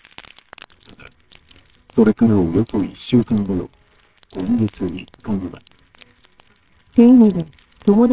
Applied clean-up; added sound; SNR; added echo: neural separator model SepFormer WHAMR!.